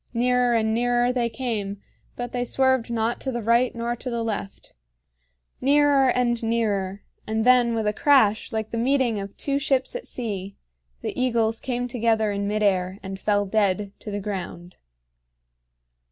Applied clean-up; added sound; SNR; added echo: none; none; none; none.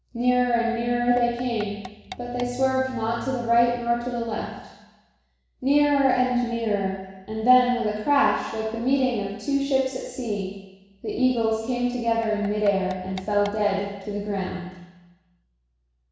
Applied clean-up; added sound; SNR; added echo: none; Tap / Percussion; 19 dB; reverberation time 1.1 s.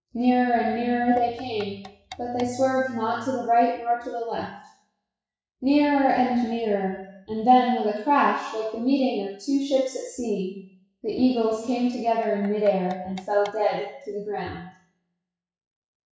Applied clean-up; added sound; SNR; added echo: classical method WPE with log-MMSE.